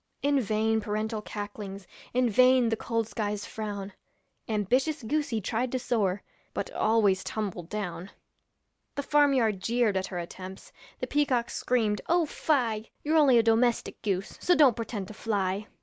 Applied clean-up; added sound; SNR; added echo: none; none; none; none.